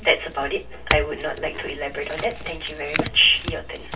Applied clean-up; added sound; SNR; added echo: none; Chink, clink / Domestic sounds, home sounds; 7 dB; reverberation time 0.2 s.